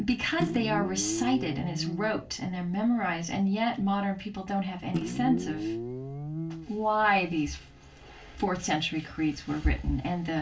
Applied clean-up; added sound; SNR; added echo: none; Guitar; 7 dB; reverberation time 0.2 s.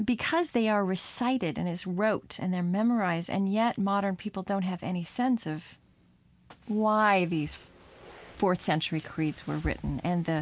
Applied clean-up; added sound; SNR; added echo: none; none; none; none.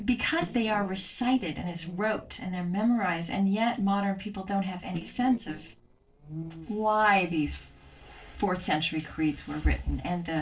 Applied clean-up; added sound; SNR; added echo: neural separator model SepFormer DNS4.